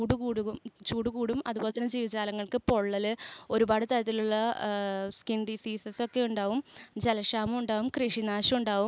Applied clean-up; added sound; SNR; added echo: neural mask model Resemble Enhance denoiser.